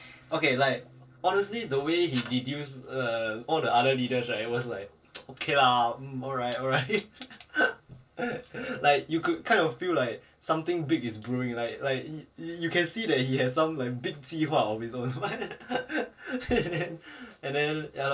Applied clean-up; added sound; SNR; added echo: neural separator model SepFormer DNS4.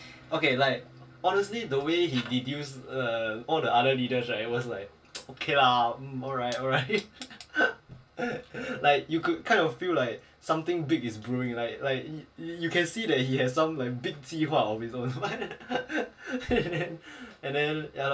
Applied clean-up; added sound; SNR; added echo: none; Wind instrument, woodwind instrument; 17 dB; reverberation time 0.2 s.